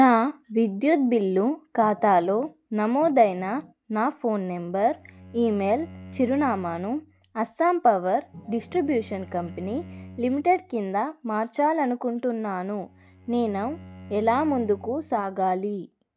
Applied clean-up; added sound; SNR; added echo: none; Organ + Bowed string instrument; 20 dB; none.